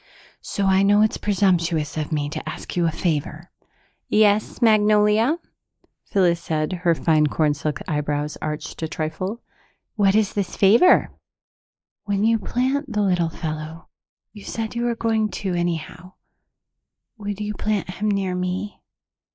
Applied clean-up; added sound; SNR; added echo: neural mask model Resemble Enhance denoiser.